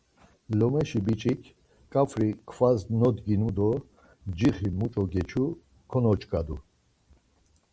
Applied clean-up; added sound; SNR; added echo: none; none; none; none.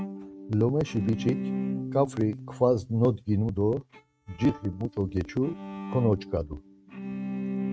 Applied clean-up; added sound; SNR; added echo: neural mask model RNNoise.